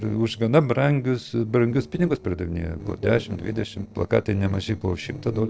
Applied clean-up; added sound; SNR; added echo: neural separator model SepFormer DNS4.